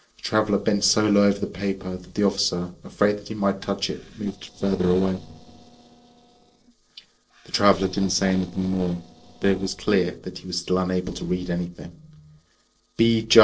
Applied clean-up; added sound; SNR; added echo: neural separator model SepFormer DNS4.